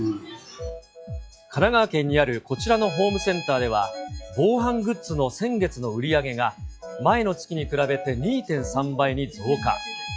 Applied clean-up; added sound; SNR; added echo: classical method log-MMSE.